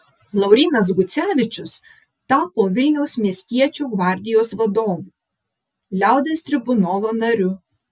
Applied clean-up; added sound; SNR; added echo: none; none; none; none.